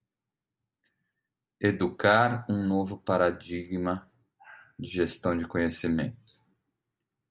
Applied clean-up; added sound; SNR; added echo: none; none; none; none.